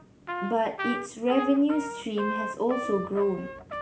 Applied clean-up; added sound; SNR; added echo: none; Trumpet; 8 dB; none.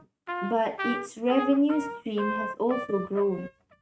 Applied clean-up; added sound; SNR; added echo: neural mask model RNNoise.